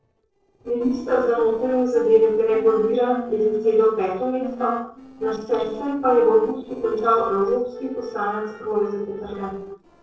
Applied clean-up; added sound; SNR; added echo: neural separator model SepFormer DNS4.